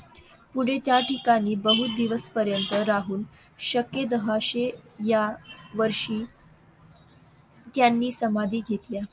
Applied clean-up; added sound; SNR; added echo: none; none; none; none.